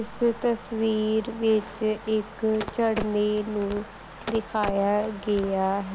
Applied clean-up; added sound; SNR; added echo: none; Telephone; 12 dB; none.